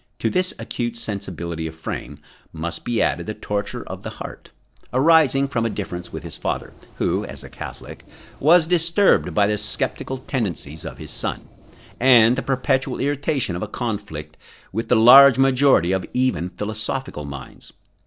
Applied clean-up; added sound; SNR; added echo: neural separator model SepFormer DNS4.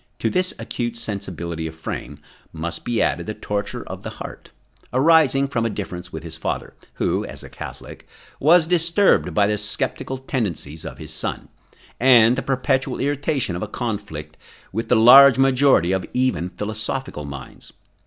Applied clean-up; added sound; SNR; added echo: none; none; none; none.